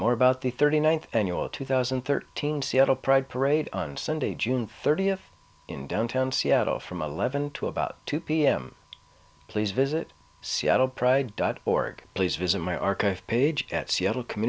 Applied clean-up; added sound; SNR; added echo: none; none; none; none.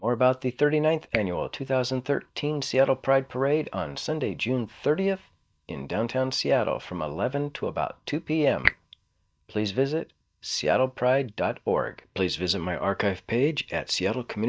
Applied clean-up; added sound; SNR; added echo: neural mask model DeepFilterNet 3.